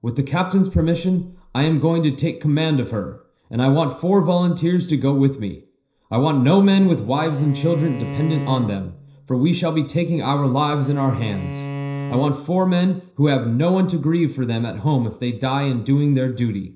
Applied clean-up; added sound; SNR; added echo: neural separator model SepFormer DNS4.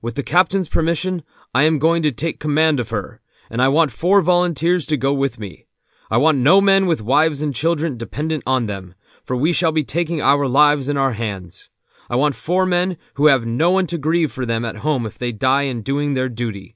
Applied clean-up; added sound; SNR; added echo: none; none; none; none.